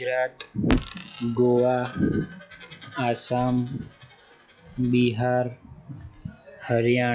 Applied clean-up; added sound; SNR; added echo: classical method log-MMSE.